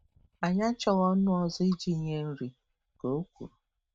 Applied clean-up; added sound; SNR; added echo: neural mask model RNNoise.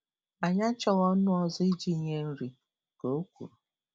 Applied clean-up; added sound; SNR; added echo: none; none; none; none.